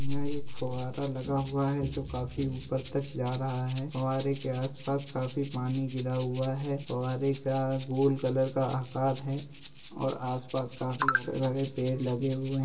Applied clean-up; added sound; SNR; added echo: none; Rattle (instrument); 18 dB; reverberation time 0.2 s.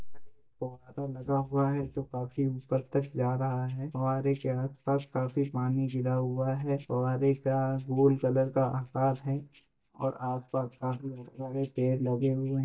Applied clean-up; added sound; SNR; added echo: neural mask model DeepFilterNet 3.